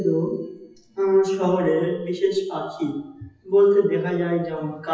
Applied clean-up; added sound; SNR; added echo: classical method WPE with log-MMSE.